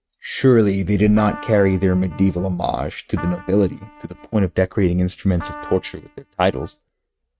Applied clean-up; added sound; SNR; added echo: neural mask model RNNoise.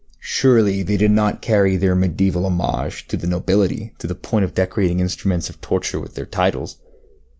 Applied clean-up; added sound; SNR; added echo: none; none; none; none.